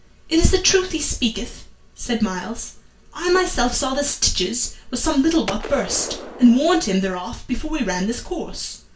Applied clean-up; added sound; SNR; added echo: none; Gunshot, gunfire; 12 dB; reverberation time 0.3 s.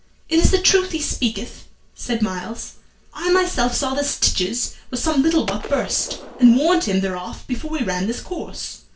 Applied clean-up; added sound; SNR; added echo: neural separator model SepFormer DNS4.